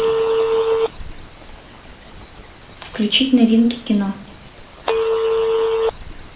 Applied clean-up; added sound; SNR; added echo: none; Telephone; 0 dB; reverberation time 0.4 s.